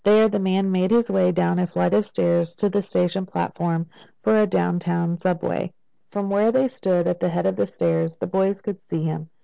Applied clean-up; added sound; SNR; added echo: none; none; none; none.